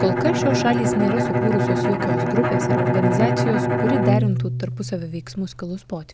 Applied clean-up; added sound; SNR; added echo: none; Bowed string instrument; -3 dB; none.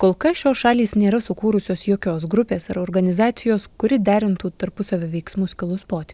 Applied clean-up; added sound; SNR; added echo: none; none; none; none.